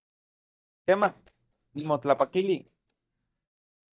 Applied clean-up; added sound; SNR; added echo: neural mask model DeepFilterNet 3.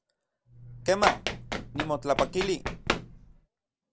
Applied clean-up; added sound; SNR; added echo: none; Run; 2 dB; none.